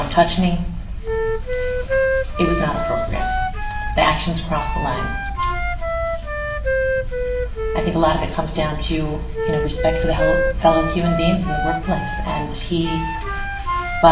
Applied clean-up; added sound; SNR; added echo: none; Wind instrument, woodwind instrument; 4 dB; reverberation time 0.9 s.